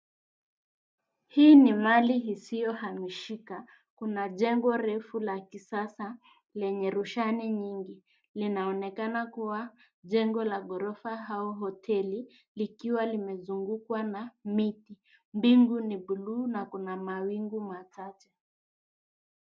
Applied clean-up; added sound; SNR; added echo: none; none; none; none.